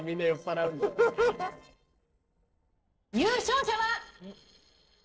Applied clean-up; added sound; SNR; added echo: neural separator model SepFormer DNS4.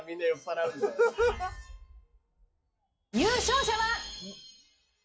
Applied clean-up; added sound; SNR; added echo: classical method WPE with log-MMSE.